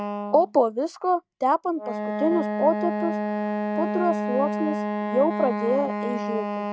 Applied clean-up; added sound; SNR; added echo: neural mask model RNNoise.